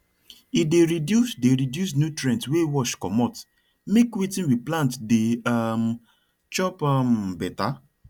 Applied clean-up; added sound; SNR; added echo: none; none; none; none.